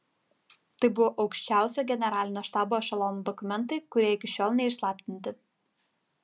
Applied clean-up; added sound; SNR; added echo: none; none; none; none.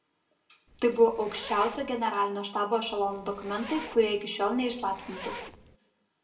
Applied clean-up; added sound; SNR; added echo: none; Zipper (clothing); 14 dB; reverberation time 0.6 s.